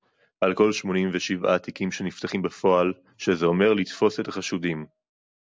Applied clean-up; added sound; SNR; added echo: none; none; none; none.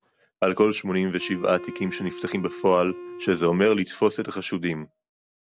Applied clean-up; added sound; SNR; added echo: none; Wind instrument, woodwind instrument; 14 dB; none.